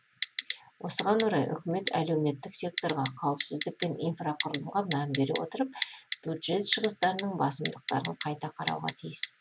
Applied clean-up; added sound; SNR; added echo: none; Typing; 7 dB; none.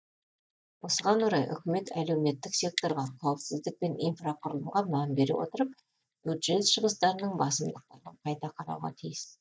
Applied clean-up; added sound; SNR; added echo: neural mask model DeepFilterNet 3.